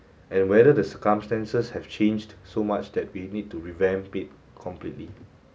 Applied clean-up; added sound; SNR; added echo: none; none; none; none.